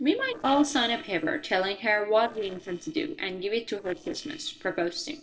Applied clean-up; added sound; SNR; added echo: neural separator model SepFormer DNS4.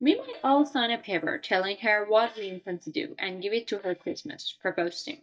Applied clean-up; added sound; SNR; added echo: neural mask model DeepFilterNet 3.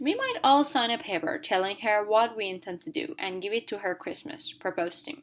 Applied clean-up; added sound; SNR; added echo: none; none; none; none.